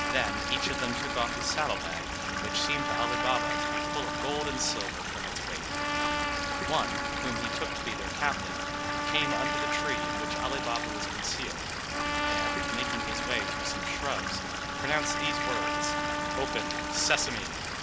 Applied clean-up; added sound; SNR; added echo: none; Trumpet + Stream / Liquid; -3 dB; none.